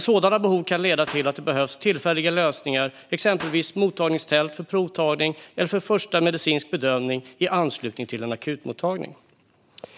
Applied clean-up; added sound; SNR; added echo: none; Clapping; 14 dB; none.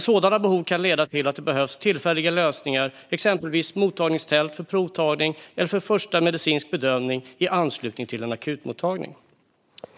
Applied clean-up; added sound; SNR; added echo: neural mask model Resemble Enhance denoiser.